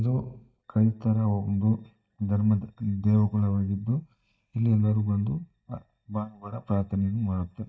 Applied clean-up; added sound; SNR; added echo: neural mask model DeepFilterNet 3.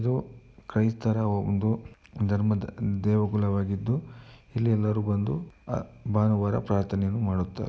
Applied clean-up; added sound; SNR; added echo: none; none; none; none.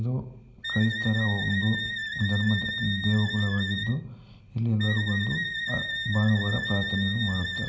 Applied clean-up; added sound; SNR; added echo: none; Wind instrument, woodwind instrument; 5 dB; reverberation time 2.9 s.